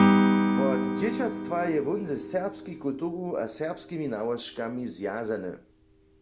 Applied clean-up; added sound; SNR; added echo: none; Acoustic guitar / Strum; -3 dB; none.